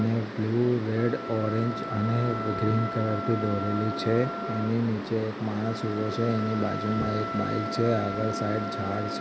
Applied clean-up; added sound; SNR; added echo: none; Wind instrument, woodwind instrument; 9 dB; none.